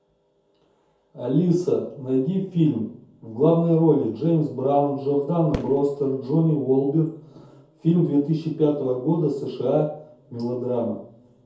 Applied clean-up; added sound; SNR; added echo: none; Fireworks; 19 dB; reverberation time 0.6 s.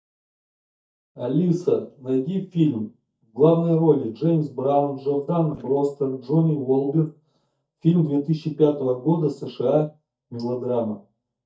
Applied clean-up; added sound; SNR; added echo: neural mask model DeepFilterNet 3.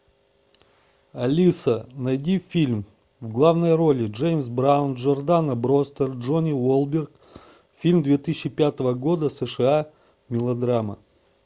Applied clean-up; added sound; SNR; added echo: none; none; none; none.